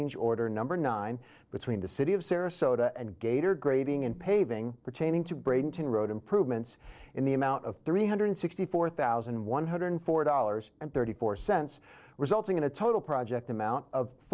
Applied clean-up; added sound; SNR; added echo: neural separator model SepFormer DNS4.